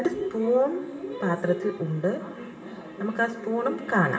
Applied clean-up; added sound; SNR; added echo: none; none; none; reverberation time 0.8 s.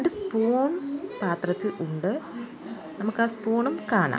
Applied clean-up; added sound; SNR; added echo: none; none; none; none.